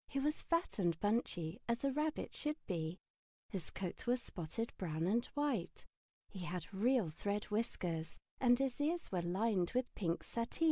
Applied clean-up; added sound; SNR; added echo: none; none; none; none.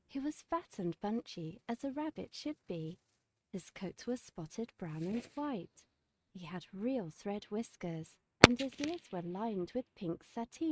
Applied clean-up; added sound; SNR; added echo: neural mask model RNNoise.